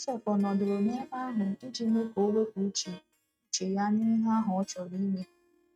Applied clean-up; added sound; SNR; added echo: neural mask model RNNoise.